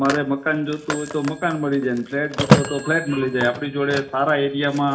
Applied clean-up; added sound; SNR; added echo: none; Telephone; 4 dB; reverberation time 0.4 s.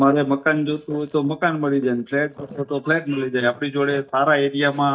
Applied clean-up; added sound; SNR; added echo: neural mask model DeepFilterNet 3.